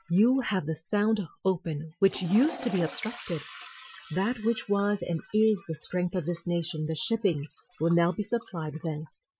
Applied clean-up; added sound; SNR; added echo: classical method Wiener filter.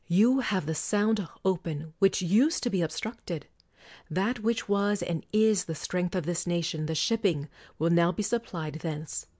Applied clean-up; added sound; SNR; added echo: none; none; none; none.